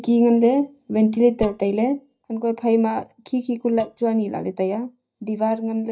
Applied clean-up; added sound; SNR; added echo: neural mask model DeepFilterNet 3.